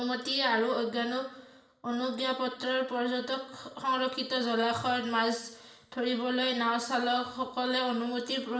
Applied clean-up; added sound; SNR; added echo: none; none; none; reverberation time 0.8 s.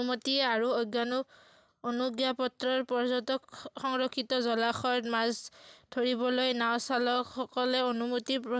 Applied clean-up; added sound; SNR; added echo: none; none; none; none.